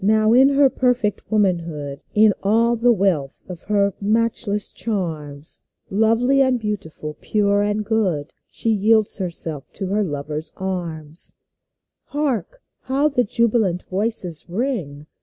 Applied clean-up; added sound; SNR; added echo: none; none; none; none.